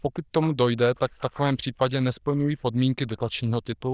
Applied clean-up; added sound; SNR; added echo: neural diffusion model UNIVERSE++.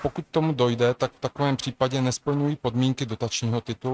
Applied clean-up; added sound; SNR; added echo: neural mask model RNNoise.